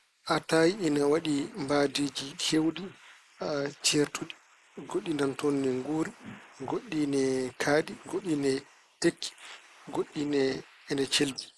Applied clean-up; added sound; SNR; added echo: neural mask model Resemble Enhance denoiser.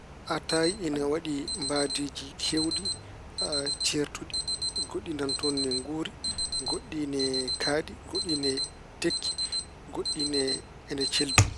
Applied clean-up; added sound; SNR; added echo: none; Alarm; 0 dB; none.